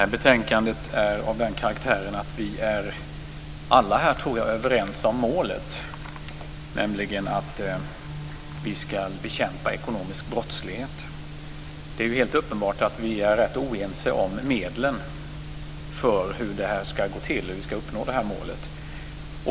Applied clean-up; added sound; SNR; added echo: none; Bowed string instrument; 15 dB; none.